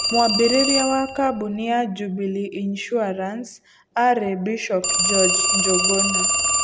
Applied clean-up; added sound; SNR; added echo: none; Telephone; 1 dB; none.